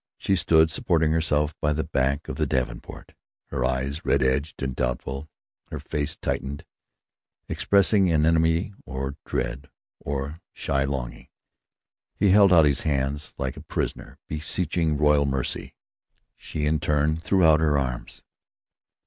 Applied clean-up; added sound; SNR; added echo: none; none; none; none.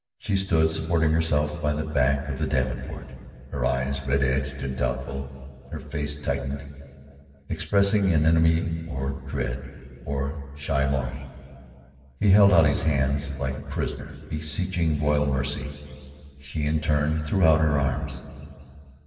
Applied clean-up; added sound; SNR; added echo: none; none; none; reverberation time 2.6 s.